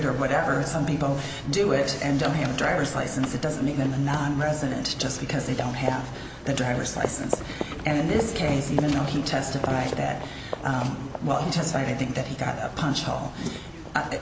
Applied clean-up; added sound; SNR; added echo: none; Livestock, farm animals, working animals; 10 dB; none.